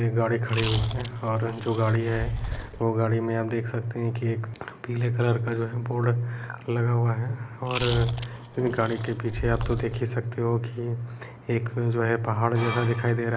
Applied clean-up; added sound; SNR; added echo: none; Chewing, mastication; 8 dB; none.